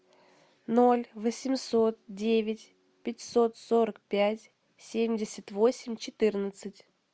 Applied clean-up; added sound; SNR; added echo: none; none; none; none.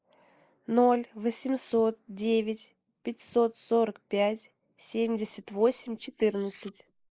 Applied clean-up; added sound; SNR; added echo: neural mask model Resemble Enhance denoiser.